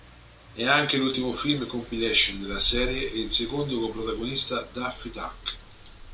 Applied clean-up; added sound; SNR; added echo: none; Breathing + Car passing by; 13 dB; none.